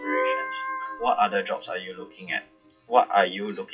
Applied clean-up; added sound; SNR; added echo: classical method WPE with log-MMSE.